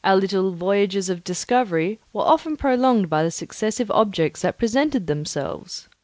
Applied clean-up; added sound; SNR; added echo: none; none; none; none.